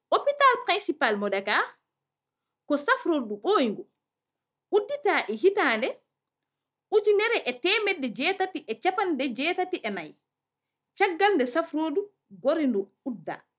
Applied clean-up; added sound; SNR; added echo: none; none; none; none.